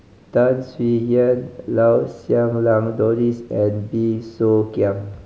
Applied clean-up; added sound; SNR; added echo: none; none; none; none.